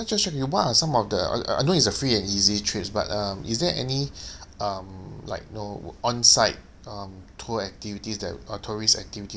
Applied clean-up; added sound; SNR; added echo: none; none; none; none.